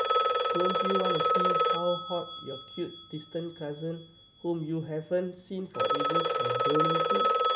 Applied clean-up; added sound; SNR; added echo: none; Telephone; -5 dB; none.